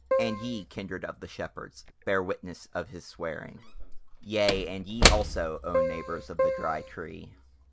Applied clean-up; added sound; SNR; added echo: none; Slam / Wood + Keyboard (musical); -3 dB; none.